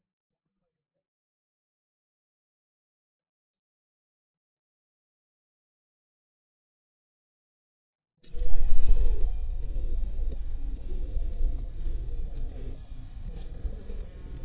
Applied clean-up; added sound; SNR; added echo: neural mask model DeepFilterNet 3.